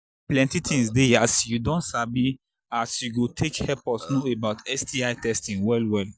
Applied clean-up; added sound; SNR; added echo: neural mask model DeepFilterNet 3.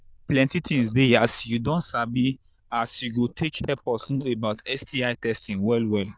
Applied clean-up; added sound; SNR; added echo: neural diffusion model UNIVERSE++.